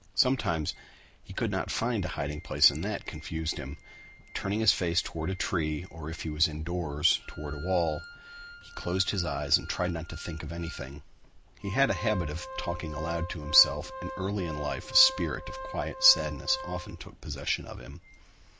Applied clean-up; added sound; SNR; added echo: none; Organ; 14 dB; none.